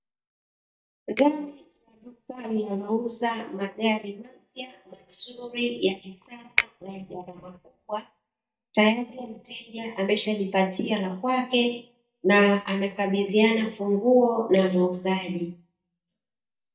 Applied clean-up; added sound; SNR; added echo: neural mask model DeepFilterNet 3.